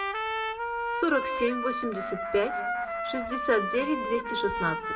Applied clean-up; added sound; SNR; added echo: none; Trumpet; 1 dB; reverberation time 0.9 s.